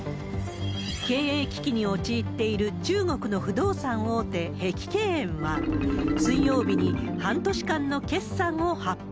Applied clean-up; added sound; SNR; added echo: none; Marimba, xylophone + Wind; 6 dB; none.